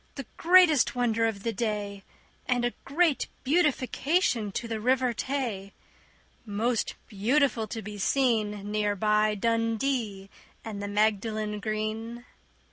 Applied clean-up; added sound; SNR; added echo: none; none; none; none.